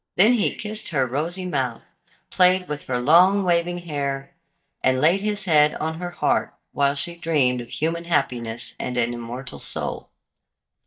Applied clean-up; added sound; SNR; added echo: neural mask model DeepFilterNet 3.